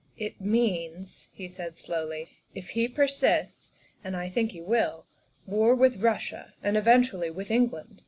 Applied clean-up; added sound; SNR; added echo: none; none; none; none.